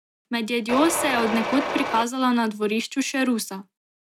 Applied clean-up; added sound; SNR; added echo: none; Mechanisms; 3 dB; none.